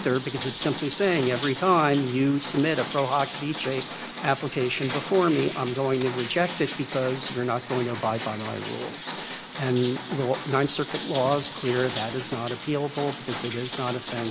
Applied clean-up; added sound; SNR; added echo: none; Rain; 10 dB; none.